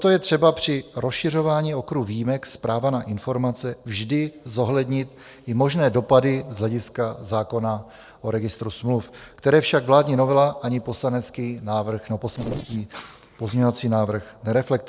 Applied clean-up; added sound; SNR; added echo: neural separator model SepFormer DNS4.